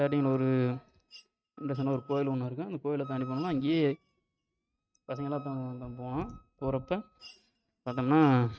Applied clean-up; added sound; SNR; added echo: neural mask model RNNoise.